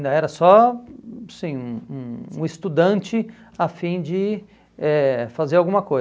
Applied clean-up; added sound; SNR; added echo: none; none; none; none.